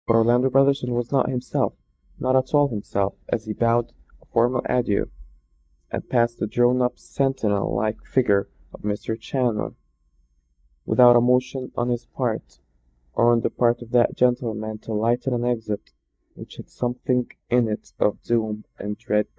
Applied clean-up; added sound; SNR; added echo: neural mask model DeepFilterNet 3.